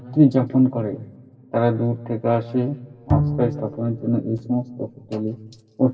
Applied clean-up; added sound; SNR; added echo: none; Bowed string instrument; 5 dB; reverberation time 2.0 s.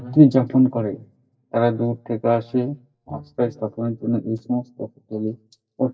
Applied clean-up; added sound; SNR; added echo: neural mask model DeepFilterNet 3.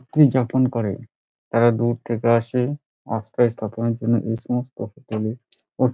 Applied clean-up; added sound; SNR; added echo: none; none; none; none.